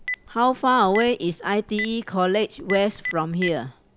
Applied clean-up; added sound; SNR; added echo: none; Telephone; 12 dB; none.